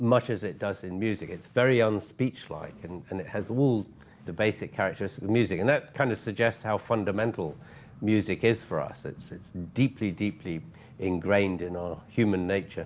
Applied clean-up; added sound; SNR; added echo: none; none; none; none.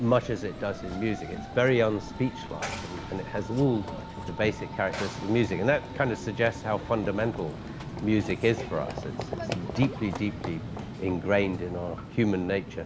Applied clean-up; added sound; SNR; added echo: none; Run / Train; 9 dB; none.